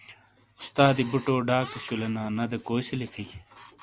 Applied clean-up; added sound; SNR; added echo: none; none; none; none.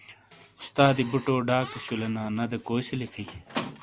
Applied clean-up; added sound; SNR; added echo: none; Squeak + Tambourine; 15 dB; none.